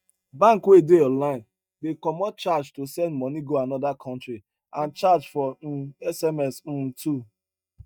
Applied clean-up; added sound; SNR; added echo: neural mask model DeepFilterNet 3.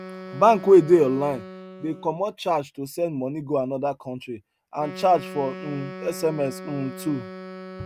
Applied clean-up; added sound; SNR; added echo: none; Wind instrument, woodwind instrument; 15 dB; none.